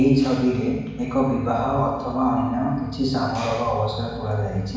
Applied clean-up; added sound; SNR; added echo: none; none; none; reverberation time 1.1 s.